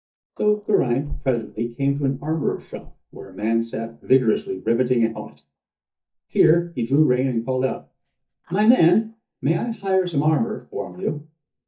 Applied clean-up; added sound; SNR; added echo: neural mask model DeepFilterNet 3.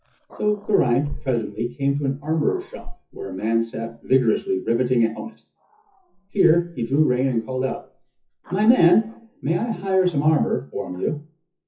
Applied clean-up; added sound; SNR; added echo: classical method WPE with log-MMSE.